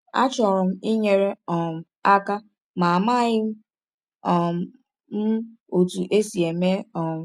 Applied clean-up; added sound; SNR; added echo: none; none; none; none.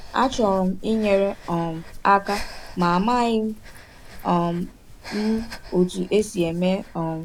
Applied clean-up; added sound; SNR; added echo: none; Breathing; 14 dB; none.